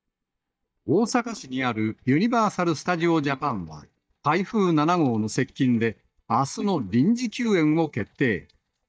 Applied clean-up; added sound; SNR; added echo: neural mask model DeepFilterNet 3.